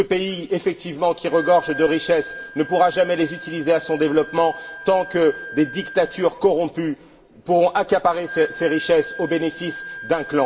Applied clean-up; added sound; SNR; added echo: none; Wind instrument, woodwind instrument; 15 dB; reverberation time 0.3 s.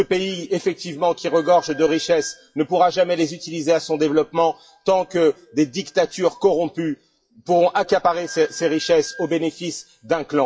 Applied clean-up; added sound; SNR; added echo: classical method WPE with log-MMSE.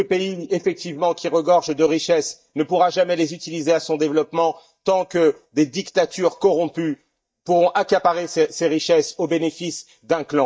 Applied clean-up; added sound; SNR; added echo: neural mask model DeepFilterNet 3.